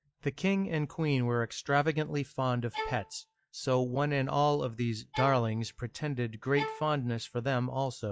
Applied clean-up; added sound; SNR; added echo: classical method log-MMSE.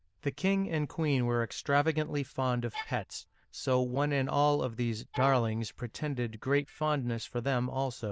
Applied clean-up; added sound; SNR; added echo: neural diffusion model UNIVERSE++.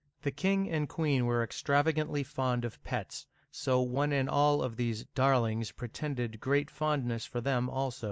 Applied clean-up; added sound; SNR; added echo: none; none; none; none.